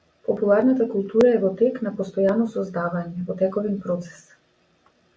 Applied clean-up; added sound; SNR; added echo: none; none; none; none.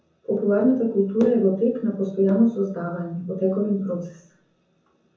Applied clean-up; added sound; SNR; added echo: none; none; none; reverberation time 0.6 s.